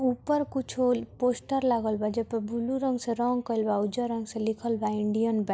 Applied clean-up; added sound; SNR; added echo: none; none; none; none.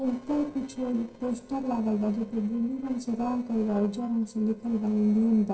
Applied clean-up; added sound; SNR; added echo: neural separator model SepFormer DNS4.